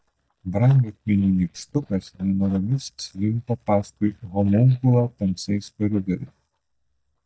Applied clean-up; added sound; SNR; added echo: neural mask model DeepFilterNet 3.